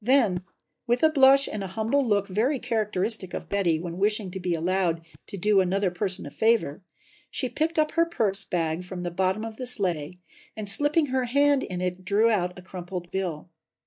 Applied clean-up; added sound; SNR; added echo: neural mask model DeepFilterNet 3.